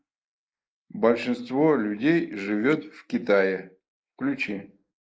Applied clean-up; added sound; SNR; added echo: neural mask model Resemble Enhance denoiser.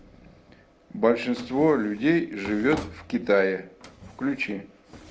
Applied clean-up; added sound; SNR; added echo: none; Drawer open or close; 18 dB; none.